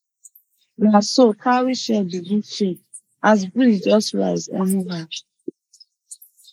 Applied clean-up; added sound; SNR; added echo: neural mask model Resemble Enhance denoiser.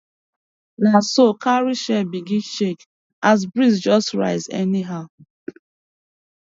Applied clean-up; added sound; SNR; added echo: none; none; none; none.